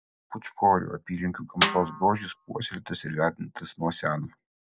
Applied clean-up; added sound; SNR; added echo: none; Snare drum; 0 dB; none.